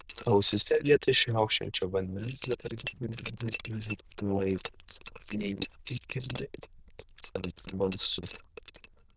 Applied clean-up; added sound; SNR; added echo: neural diffusion model UNIVERSE++.